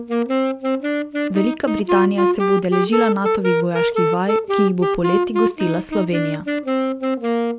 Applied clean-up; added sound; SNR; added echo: none; Wind instrument, woodwind instrument; -2 dB; none.